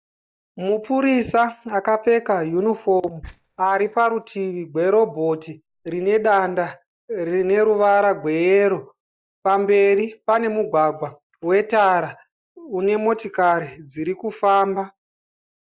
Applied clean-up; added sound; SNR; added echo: neural mask model DeepFilterNet 3.